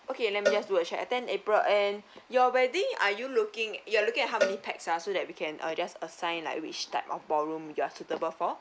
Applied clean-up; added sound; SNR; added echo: none; Cowbell; 8 dB; none.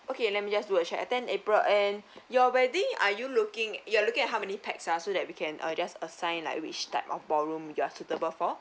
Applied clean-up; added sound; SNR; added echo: none; none; none; none.